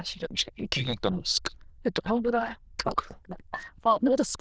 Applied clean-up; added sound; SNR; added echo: neural diffusion model UNIVERSE++.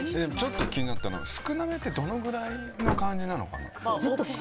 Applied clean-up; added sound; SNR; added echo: none; Slam; 2 dB; none.